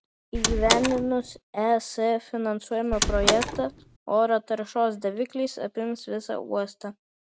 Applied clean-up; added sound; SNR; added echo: none; Door; 0 dB; none.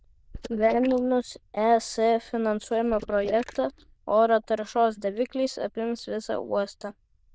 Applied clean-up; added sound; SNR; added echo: neural diffusion model UNIVERSE++.